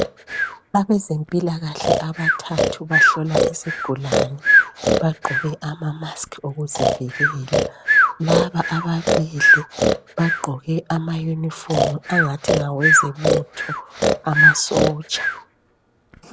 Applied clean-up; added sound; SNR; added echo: none; Breathing; -4 dB; none.